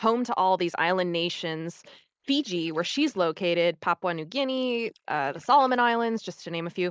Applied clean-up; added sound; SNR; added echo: neural mask model Resemble Enhance denoiser.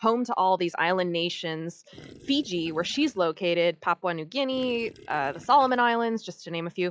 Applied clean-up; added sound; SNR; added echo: classical method log-MMSE.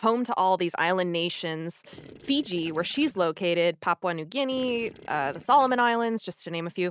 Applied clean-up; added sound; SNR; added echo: neural mask model RNNoise.